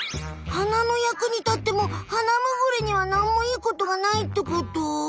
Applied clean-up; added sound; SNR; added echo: none; none; none; none.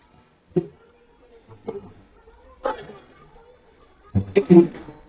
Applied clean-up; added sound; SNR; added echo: neural mask model DeepFilterNet 3.